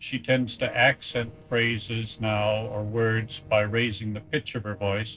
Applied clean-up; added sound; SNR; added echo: neural separator model SepFormer DNS4.